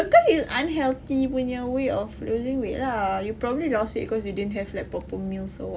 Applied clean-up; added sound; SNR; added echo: none; none; none; none.